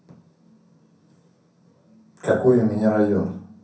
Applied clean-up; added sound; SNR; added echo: none; none; none; reverberation time 0.6 s.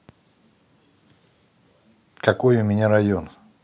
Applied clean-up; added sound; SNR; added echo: none; none; none; none.